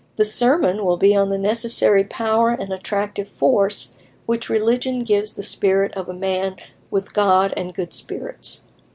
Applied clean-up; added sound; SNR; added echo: none; none; none; none.